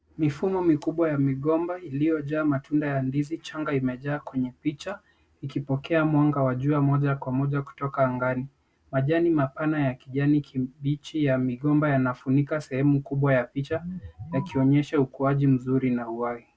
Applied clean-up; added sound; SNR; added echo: none; none; none; none.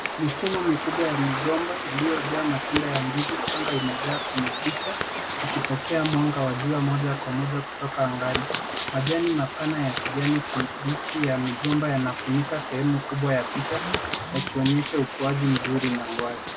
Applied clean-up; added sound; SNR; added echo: none; Waves, surf + Domestic sounds, home sounds; 3 dB; none.